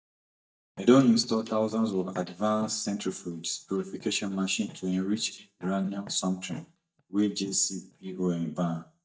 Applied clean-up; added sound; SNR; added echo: neural mask model DeepFilterNet 3.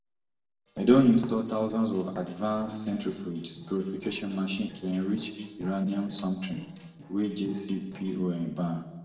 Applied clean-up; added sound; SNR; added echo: neural separator model SepFormer DNS4.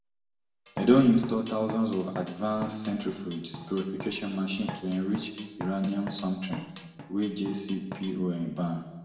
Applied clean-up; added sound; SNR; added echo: none; Drum kit; 14 dB; reverberation time 1.1 s.